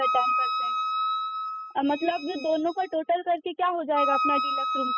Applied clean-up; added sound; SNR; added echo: classical method spectral subtraction.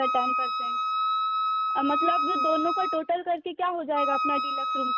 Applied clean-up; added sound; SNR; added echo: none; Wind instrument, woodwind instrument; -3 dB; none.